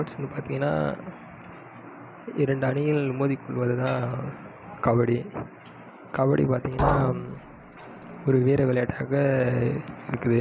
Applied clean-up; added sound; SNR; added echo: none; Liquid; 6 dB; none.